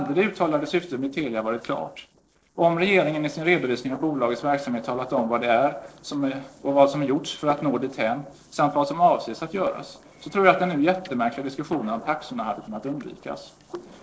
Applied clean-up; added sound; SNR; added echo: neural separator model SepFormer DNS4.